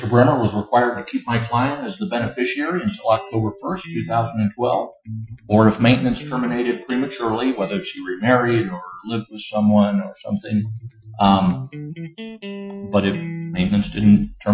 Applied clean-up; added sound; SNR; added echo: classical method Wiener filter.